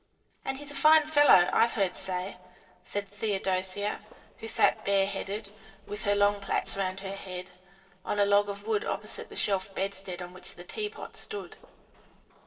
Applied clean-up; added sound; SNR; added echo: neural separator model SepFormer DNS4.